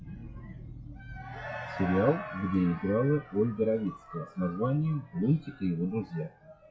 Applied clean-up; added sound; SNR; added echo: classical method log-MMSE.